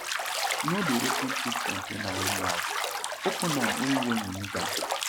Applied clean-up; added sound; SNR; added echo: none; Bathtub (filling or washing); -2 dB; none.